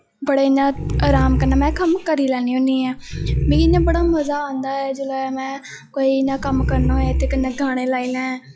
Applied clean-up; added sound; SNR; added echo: classical method log-MMSE.